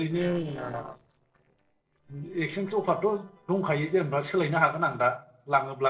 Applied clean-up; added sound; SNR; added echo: neural separator model SepFormer DNS4.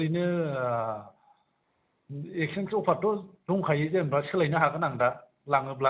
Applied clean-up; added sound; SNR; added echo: none; none; none; none.